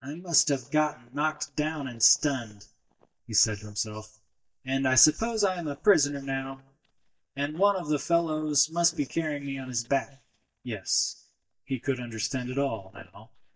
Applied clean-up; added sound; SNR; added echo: neural mask model DeepFilterNet 3.